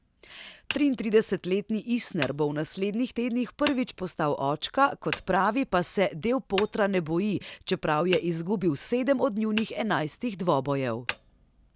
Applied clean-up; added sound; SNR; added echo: none; Hammer; 15 dB; none.